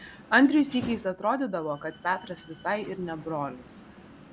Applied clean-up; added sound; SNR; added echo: none; Slam; 18 dB; none.